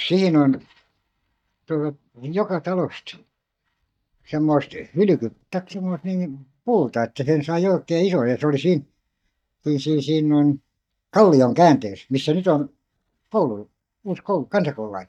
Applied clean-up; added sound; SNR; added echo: neural mask model DeepFilterNet 3.